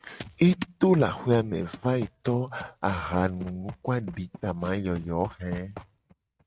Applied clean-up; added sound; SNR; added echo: neural mask model RNNoise.